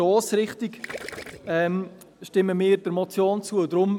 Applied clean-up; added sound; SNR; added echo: none; Gurgling; 17 dB; none.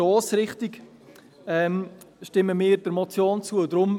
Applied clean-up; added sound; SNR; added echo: none; none; none; none.